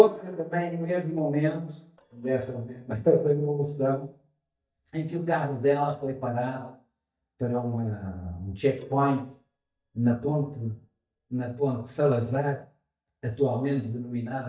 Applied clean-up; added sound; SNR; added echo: neural mask model DeepFilterNet 3.